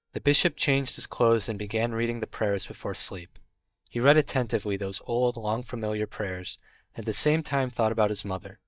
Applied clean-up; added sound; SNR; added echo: neural mask model DeepFilterNet 3.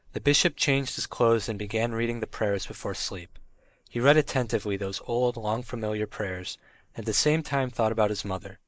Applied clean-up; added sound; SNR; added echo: neural mask model Resemble Enhance denoiser.